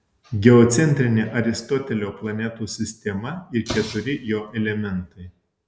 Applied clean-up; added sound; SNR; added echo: none; Explosion; 15 dB; none.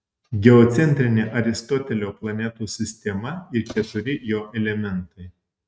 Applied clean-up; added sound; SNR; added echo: neural mask model RNNoise.